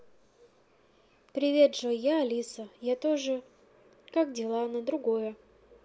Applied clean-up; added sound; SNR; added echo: none; none; none; none.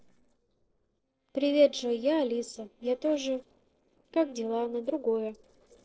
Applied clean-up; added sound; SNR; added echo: neural separator model SepFormer DNS4.